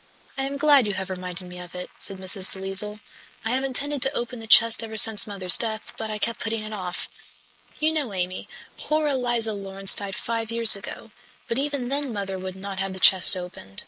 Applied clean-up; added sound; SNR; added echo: neural mask model Resemble Enhance denoiser.